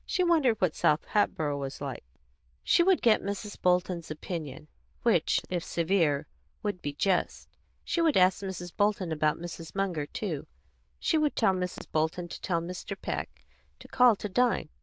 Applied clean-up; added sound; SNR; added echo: neural diffusion model UNIVERSE++.